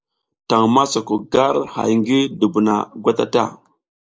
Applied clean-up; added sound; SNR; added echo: neural mask model Resemble Enhance denoiser.